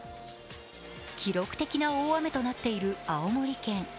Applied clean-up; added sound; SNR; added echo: none; Brass instrument; 19 dB; none.